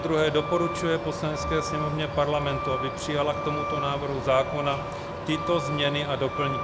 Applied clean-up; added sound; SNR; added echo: none; Truck; 4 dB; none.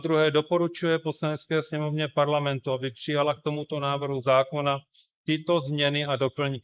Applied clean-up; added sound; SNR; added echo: neural mask model Resemble Enhance denoiser.